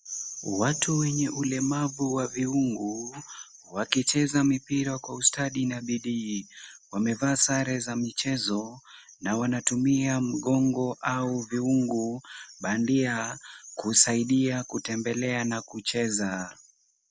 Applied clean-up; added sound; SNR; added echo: none; none; none; none.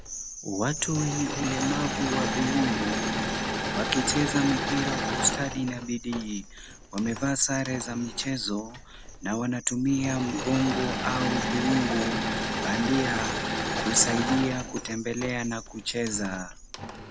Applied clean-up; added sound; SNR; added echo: none; Engine / Mechanisms; 3 dB; none.